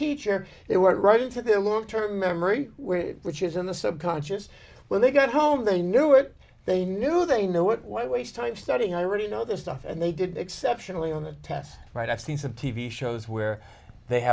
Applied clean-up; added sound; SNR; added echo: none; none; none; none.